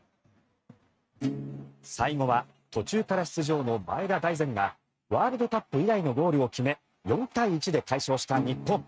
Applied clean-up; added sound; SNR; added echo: neural mask model RNNoise.